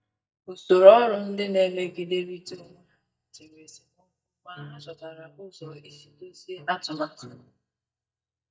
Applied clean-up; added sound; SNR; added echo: neural mask model DeepFilterNet 3.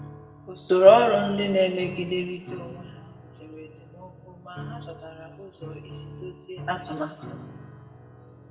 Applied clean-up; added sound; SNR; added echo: none; Piano; 16 dB; reverberation time 1.3 s.